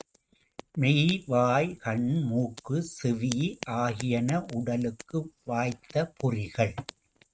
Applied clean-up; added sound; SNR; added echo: neural mask model RNNoise.